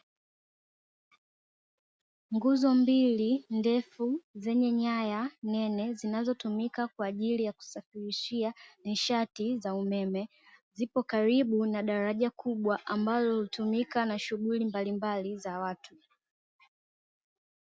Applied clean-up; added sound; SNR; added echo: none; none; none; none.